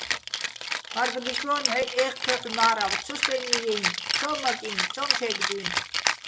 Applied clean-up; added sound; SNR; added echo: none; Rattle (instrument); -1 dB; none.